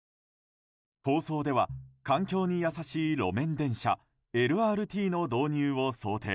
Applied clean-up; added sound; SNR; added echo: neural mask model DeepFilterNet 3.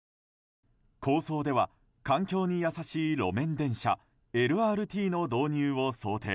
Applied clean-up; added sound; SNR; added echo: none; none; none; none.